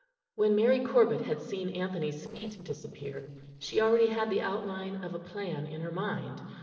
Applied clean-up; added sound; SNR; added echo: neural separator model SepFormer DNS4.